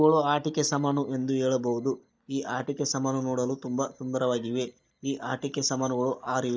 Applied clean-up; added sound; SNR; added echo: neural mask model DeepFilterNet 3.